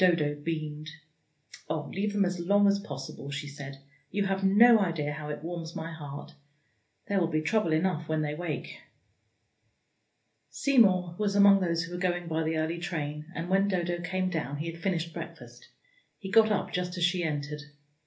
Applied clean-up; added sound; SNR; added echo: none; none; none; reverberation time 0.3 s.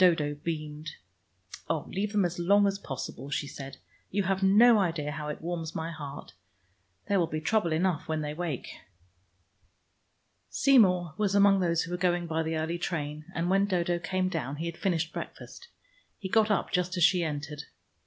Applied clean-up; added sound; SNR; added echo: none; none; none; none.